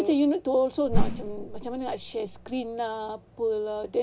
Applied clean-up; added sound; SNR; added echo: none; Whoosh, swoosh, swish; -1 dB; none.